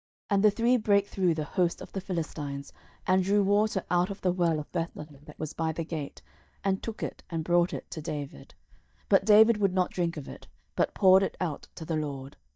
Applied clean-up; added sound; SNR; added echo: neural mask model DeepFilterNet 3.